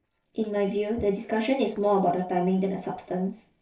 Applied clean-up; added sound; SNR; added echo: neural separator model SepFormer DNS4.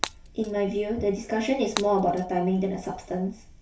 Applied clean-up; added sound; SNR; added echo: none; Shatter; 13 dB; reverberation time 0.3 s.